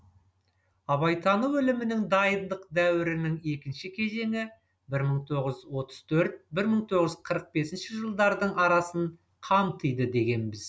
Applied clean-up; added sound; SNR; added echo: none; none; none; none.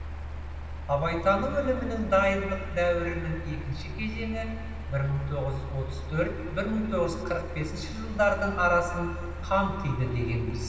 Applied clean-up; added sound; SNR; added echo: none; Mechanical fan; 7 dB; reverberation time 2.3 s.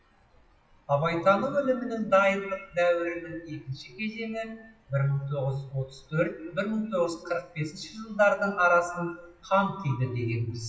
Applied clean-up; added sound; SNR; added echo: classical method WPE with log-MMSE.